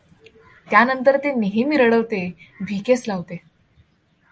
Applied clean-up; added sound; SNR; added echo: none; none; none; none.